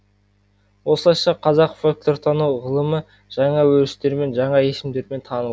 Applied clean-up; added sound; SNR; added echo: none; none; none; none.